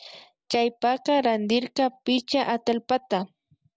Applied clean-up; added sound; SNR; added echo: none; none; none; none.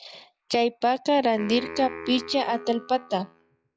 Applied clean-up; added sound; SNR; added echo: classical method log-MMSE.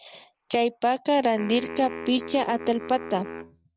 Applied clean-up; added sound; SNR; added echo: neural mask model RNNoise.